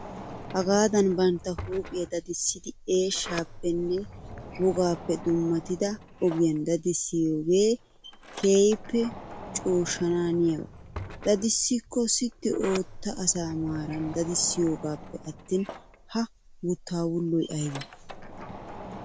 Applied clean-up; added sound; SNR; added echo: none; Sliding door; 14 dB; none.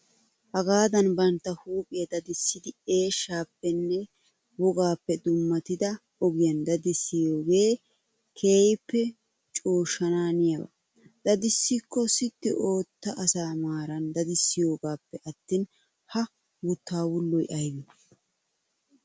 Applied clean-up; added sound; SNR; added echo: none; none; none; none.